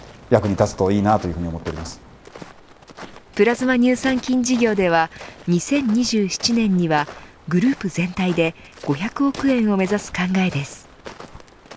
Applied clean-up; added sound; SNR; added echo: none; Walk, footsteps; 19 dB; none.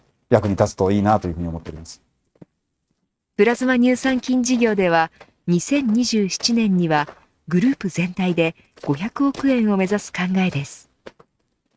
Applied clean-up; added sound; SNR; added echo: neural mask model RNNoise.